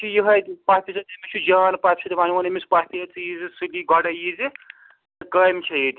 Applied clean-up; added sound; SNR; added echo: none; none; none; none.